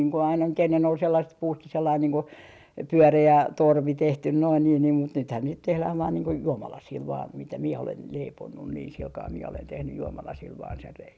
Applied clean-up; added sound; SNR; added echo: none; none; none; none.